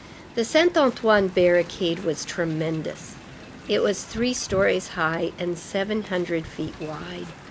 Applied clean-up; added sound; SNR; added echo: none; Wind; 17 dB; none.